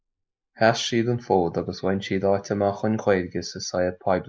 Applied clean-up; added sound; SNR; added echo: neural mask model Resemble Enhance denoiser.